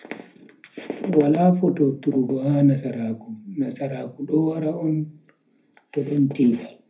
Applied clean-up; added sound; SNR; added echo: none; none; none; reverberation time 0.3 s.